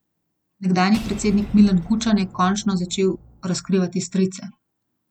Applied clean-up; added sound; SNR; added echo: none; Shatter / Boom; 17 dB; none.